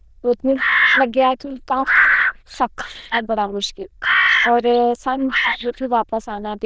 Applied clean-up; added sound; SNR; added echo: neural diffusion model UNIVERSE++.